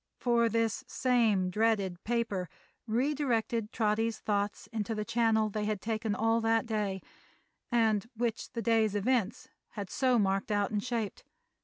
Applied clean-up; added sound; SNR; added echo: none; none; none; none.